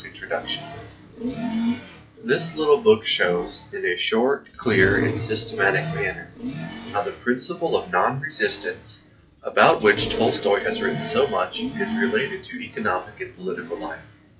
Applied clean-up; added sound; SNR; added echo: classical method WPE with log-MMSE.